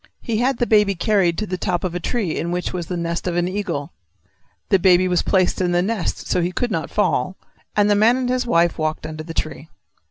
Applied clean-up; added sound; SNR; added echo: none; none; none; none.